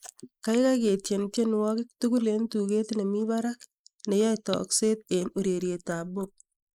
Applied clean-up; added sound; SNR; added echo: neural mask model Resemble Enhance denoiser.